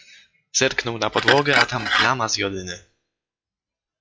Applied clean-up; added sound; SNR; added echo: classical method log-MMSE.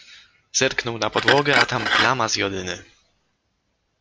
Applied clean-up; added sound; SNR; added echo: none; Glass; 0 dB; none.